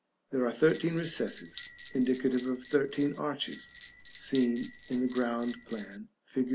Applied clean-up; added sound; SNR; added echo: none; Bell; 11 dB; none.